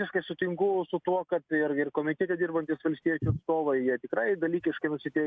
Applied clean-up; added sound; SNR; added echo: none; none; none; none.